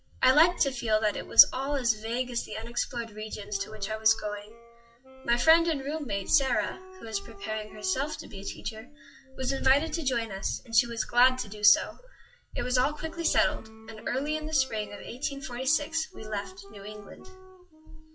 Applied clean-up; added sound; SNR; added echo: classical method WPE with log-MMSE.